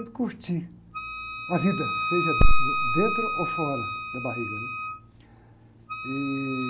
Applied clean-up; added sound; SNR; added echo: none; Wind instrument, woodwind instrument; 7 dB; none.